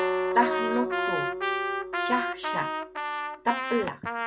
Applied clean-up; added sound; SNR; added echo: none; Acoustic guitar + Trumpet; -2 dB; none.